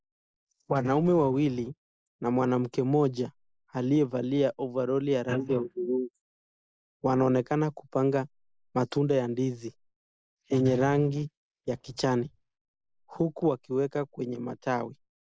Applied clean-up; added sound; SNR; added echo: neural mask model Resemble Enhance denoiser.